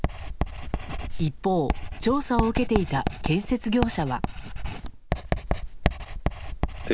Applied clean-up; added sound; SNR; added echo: none; Writing; 1 dB; none.